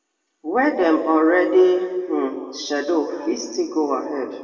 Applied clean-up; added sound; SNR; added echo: none; none; none; reverberation time 1.7 s.